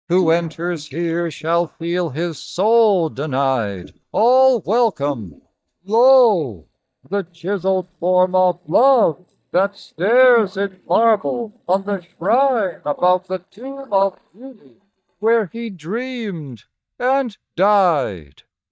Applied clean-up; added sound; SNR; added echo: neural mask model DeepFilterNet 3.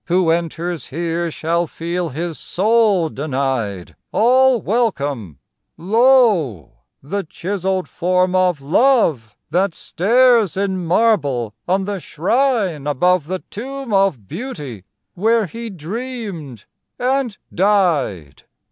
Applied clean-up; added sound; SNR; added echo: none; none; none; none.